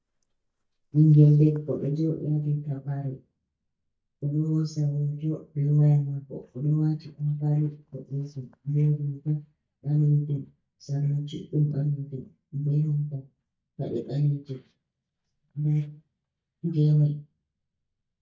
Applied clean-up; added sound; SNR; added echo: neural mask model DeepFilterNet 3.